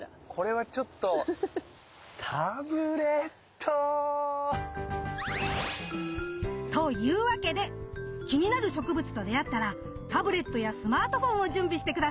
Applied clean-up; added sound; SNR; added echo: none; none; none; none.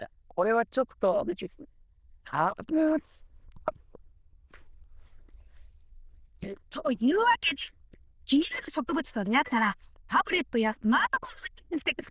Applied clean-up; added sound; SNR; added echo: neural diffusion model UNIVERSE++.